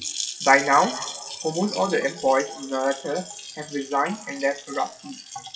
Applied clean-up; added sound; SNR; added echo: classical method WPE with log-MMSE.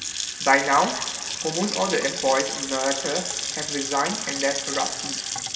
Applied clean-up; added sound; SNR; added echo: none; Sink (filling or washing) / Water tap, faucet / Splash, splatter; 4 dB; reverberation time 2.1 s.